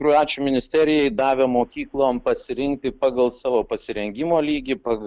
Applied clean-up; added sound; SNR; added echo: none; none; none; none.